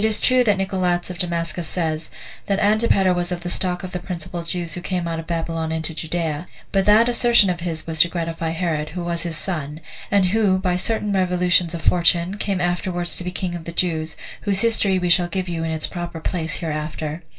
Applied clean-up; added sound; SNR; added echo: none; none; none; reverberation time 0.2 s.